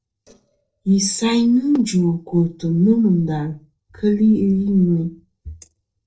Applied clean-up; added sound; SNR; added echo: neural separator model SepFormer DNS4.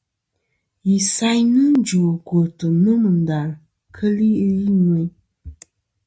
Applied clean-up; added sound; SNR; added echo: none; none; none; none.